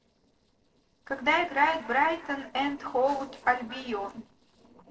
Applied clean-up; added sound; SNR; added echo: neural separator model SepFormer DNS4.